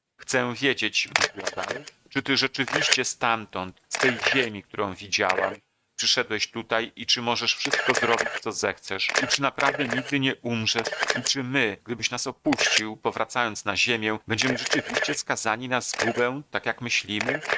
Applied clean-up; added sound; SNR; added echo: neural mask model RNNoise.